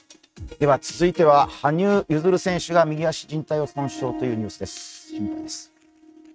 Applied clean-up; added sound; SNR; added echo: neural mask model RNNoise.